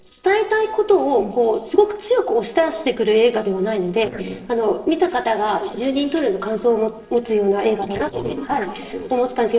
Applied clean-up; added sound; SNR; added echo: neural separator model SepFormer DNS4.